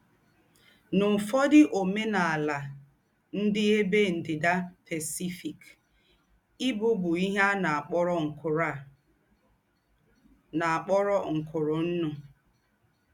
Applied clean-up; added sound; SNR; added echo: none; none; none; none.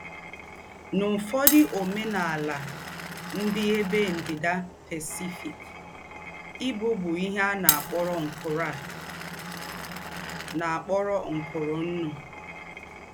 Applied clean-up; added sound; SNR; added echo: none; Glass; 5 dB; none.